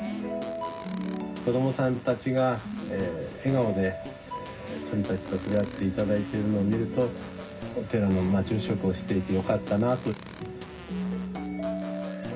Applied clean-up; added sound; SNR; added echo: none; Fart; 17 dB; reverberation time 0.4 s.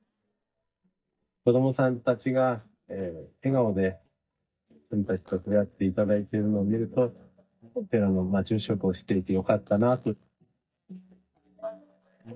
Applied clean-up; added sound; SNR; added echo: neural mask model DeepFilterNet 3.